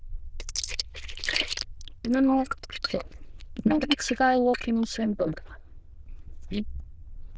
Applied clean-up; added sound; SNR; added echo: neural diffusion model UNIVERSE++.